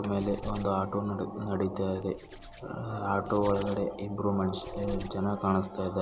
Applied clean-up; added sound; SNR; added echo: none; Hands; 16 dB; none.